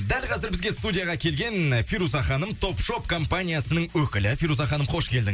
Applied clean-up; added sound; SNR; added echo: none; none; none; none.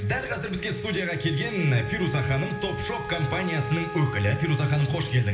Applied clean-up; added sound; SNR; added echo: none; Wind instrument, woodwind instrument; 11 dB; reverberation time 1.1 s.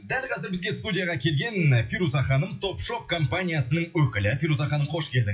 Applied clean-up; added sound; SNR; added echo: classical method WPE with log-MMSE.